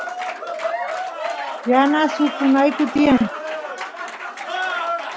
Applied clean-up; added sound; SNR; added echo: none; Applause / Cheering; 6 dB; none.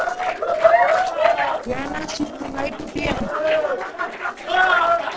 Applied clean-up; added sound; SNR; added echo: neural separator model SepFormer DNS4.